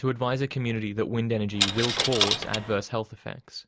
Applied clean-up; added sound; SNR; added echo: none; Coin (dropping); -1 dB; none.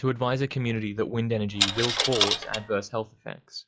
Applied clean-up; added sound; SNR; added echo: classical method log-MMSE.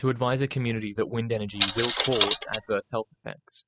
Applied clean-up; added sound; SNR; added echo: classical method spectral subtraction.